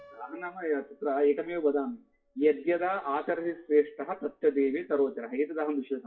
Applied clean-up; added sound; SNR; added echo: classical method WPE with log-MMSE.